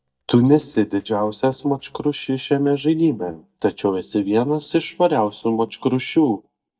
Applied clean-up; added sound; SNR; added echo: neural mask model DeepFilterNet 3.